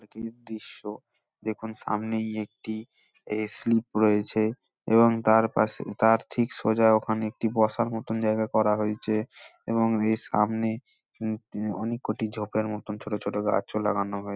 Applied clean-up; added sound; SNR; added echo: none; none; none; none.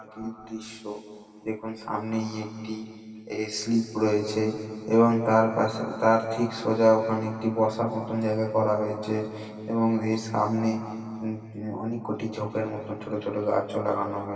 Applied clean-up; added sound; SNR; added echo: none; none; none; reverberation time 2.5 s.